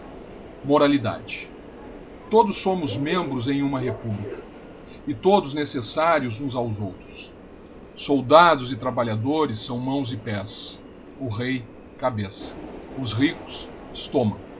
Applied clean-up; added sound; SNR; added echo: none; Subway, metro, underground; 15 dB; none.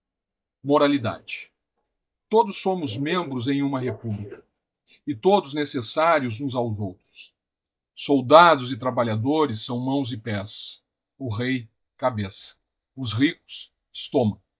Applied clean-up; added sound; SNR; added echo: neural mask model DeepFilterNet 3.